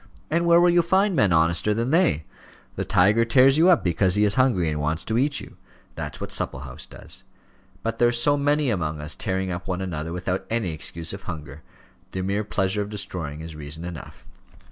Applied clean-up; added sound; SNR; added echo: none; none; none; none.